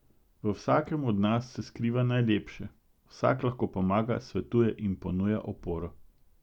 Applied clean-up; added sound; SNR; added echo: none; none; none; none.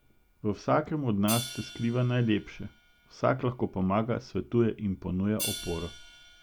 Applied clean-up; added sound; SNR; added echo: none; Hi-hat; 14 dB; none.